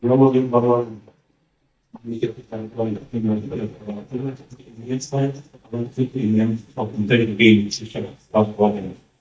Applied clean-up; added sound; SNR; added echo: neural mask model DeepFilterNet 3.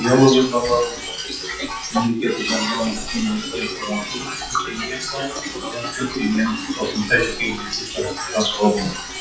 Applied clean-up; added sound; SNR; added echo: classical method WPE with log-MMSE.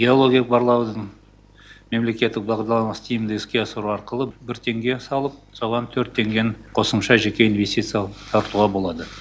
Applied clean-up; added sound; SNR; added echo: none; none; none; none.